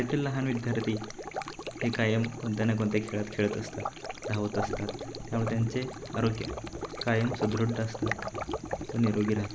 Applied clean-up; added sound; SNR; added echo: none; Stream; 7 dB; none.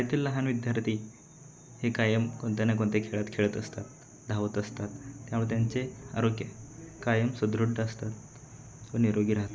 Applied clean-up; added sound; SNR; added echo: none; none; none; none.